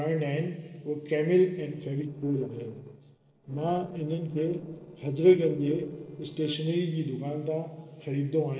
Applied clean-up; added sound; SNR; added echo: neural separator model SepFormer DNS4.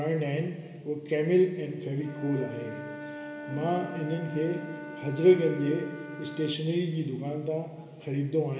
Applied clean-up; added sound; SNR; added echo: none; Wind instrument, woodwind instrument; 14 dB; reverberation time 1.9 s.